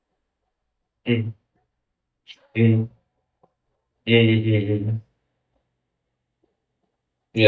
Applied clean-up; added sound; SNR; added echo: neural mask model DeepFilterNet 3.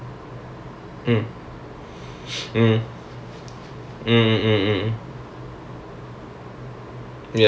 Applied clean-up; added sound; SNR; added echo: none; none; none; none.